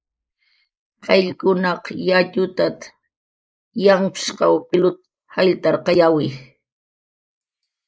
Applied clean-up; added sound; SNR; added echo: neural mask model Resemble Enhance denoiser.